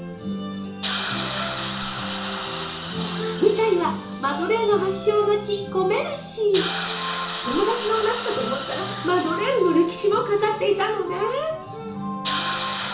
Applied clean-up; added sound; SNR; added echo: none; Hiss; 9 dB; reverberation time 0.8 s.